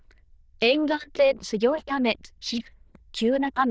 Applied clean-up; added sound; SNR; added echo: neural diffusion model UNIVERSE++.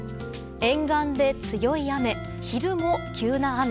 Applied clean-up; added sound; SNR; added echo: none; none; none; none.